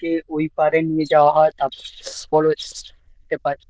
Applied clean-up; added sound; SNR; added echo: neural diffusion model UNIVERSE++.